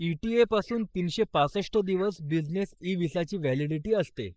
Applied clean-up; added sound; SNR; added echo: neural mask model Resemble Enhance denoiser.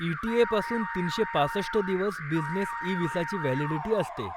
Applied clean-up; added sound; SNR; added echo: none; Alarm + Wind instrument, woodwind instrument; 6 dB; none.